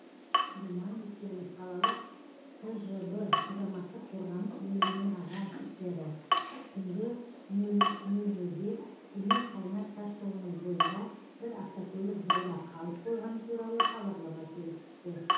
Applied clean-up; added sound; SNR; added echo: none; Drip / Water tap, faucet; -1 dB; reverberation time 0.9 s.